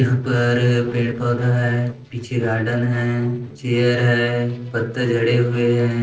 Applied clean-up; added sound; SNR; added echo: neural separator model SepFormer DNS4.